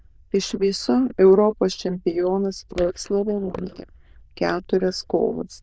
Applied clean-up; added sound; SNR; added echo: neural diffusion model UNIVERSE++.